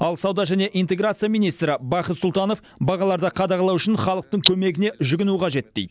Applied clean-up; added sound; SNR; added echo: none; none; none; none.